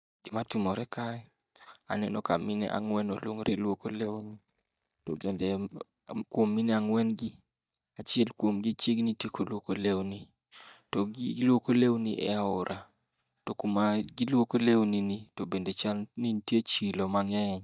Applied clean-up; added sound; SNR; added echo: neural mask model DeepFilterNet 3.